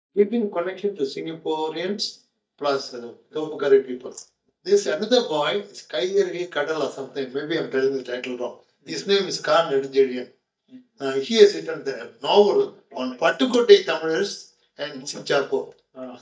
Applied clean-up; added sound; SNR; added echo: neural mask model DeepFilterNet 3.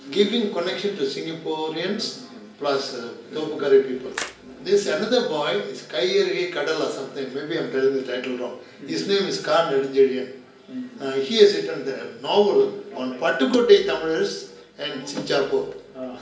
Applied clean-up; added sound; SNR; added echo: none; Splash, splatter; 15 dB; reverberation time 0.3 s.